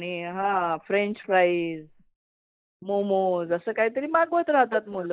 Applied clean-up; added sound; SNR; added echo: neural mask model Resemble Enhance denoiser.